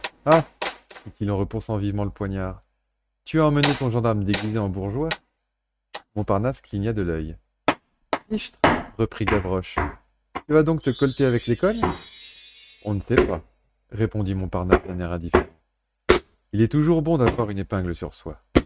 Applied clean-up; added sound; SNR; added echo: neural mask model RNNoise.